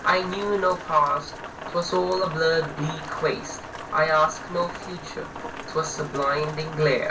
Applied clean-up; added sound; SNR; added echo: none; Rain; 11 dB; reverberation time 0.2 s.